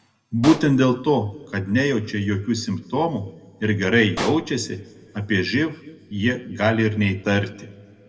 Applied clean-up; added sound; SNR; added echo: none; Explosion; 14 dB; reverberation time 1.7 s.